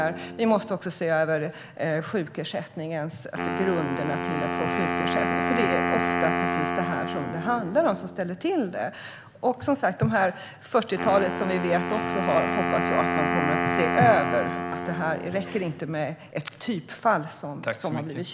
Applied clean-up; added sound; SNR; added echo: none; Wind instrument, woodwind instrument; 3 dB; none.